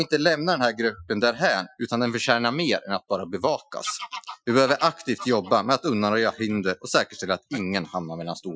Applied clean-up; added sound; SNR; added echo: classical method Wiener filter.